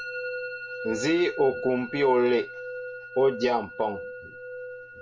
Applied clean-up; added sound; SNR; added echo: none; Musical instrument; 9 dB; reverberation time 0.2 s.